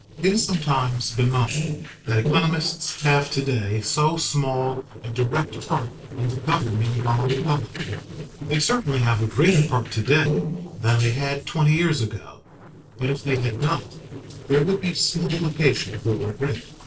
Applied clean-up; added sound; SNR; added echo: neural separator model SepFormer DNS4.